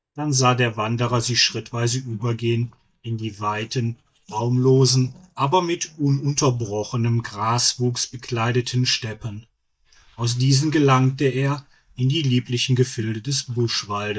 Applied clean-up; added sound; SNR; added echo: neural mask model DeepFilterNet 3.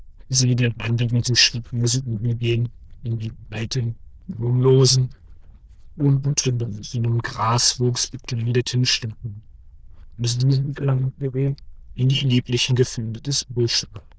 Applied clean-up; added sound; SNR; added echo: neural diffusion model UNIVERSE++.